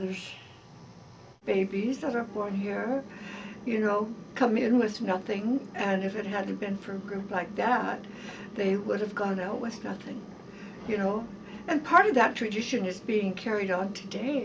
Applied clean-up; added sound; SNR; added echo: none; none; none; none.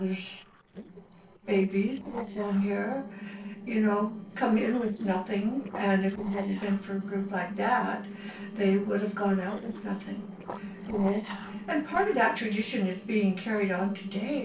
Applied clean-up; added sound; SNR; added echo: neural separator model SepFormer DNS4.